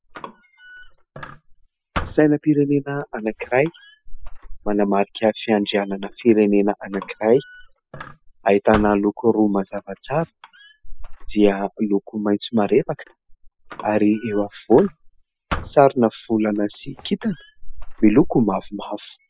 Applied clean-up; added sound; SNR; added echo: classical method spectral subtraction.